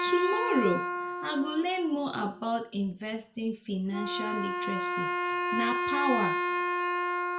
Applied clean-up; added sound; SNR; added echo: none; Wind instrument, woodwind instrument; 0 dB; reverberation time 0.3 s.